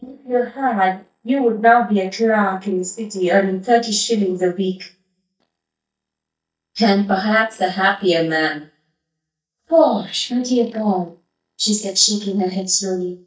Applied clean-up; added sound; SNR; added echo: neural mask model DeepFilterNet 3.